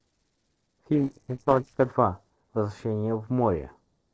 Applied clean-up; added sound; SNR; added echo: neural separator model SepFormer DNS4.